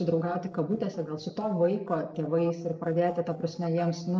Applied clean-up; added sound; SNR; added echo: neural separator model SepFormer DNS4.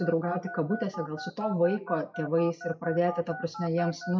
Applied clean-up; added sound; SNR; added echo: classical method WPE with log-MMSE.